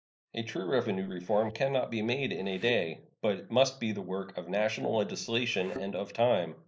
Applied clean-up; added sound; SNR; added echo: neural mask model Resemble Enhance denoiser.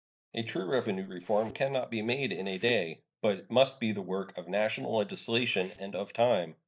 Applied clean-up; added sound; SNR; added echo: neural mask model DeepFilterNet 3.